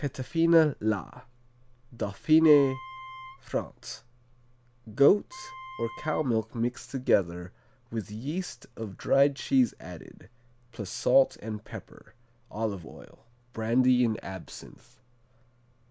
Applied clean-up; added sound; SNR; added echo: none; Wind instrument, woodwind instrument; 17 dB; none.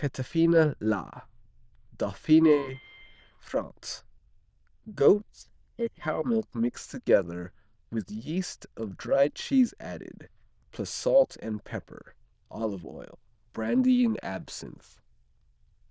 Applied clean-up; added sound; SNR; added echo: neural diffusion model UNIVERSE++.